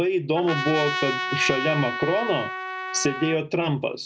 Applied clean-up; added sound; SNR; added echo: none; Trumpet; 5 dB; none.